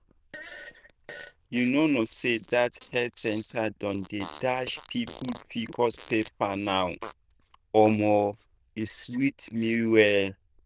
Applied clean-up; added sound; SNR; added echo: neural diffusion model UNIVERSE++.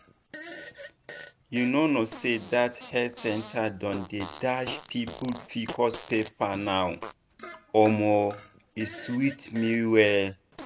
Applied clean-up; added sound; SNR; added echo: none; Fart; 16 dB; none.